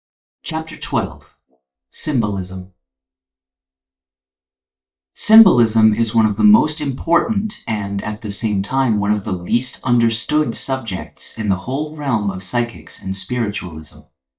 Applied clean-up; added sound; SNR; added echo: neural mask model DeepFilterNet 3.